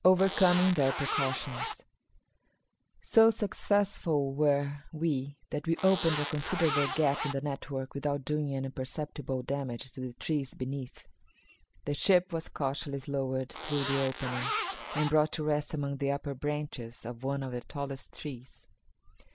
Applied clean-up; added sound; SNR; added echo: none; Zipper (clothing); 5 dB; none.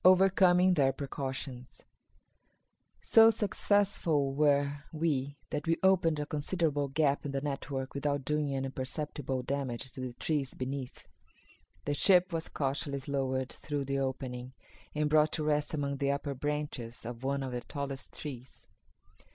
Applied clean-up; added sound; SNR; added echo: none; none; none; none.